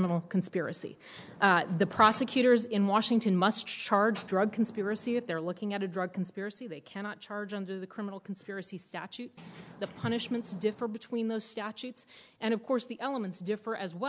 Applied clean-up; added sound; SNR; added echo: none; none; none; none.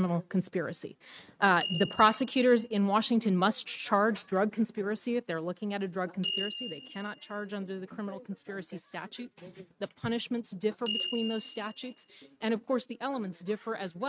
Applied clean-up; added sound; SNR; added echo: neural mask model RNNoise.